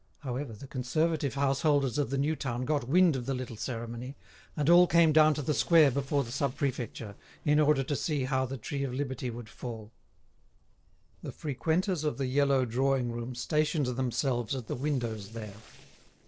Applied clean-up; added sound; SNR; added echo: neural separator model SepFormer DNS4.